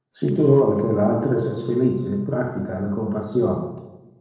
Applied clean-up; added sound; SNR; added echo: neural separator model SepFormer DNS4.